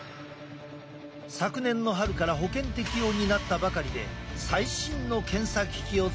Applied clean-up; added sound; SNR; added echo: none; none; none; none.